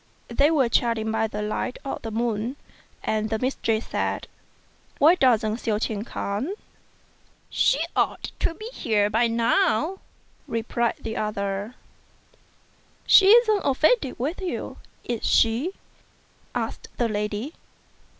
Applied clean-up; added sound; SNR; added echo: none; none; none; none.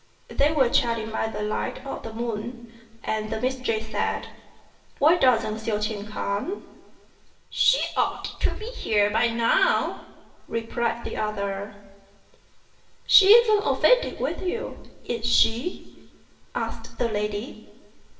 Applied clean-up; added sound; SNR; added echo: none; none; none; reverberation time 1.0 s.